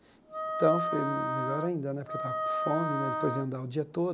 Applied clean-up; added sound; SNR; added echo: none; Wind instrument, woodwind instrument; 1 dB; none.